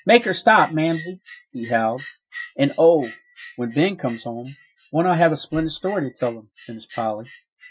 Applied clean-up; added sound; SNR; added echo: classical method Wiener filter.